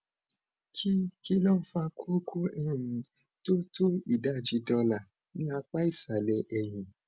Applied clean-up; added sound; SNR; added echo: none; none; none; none.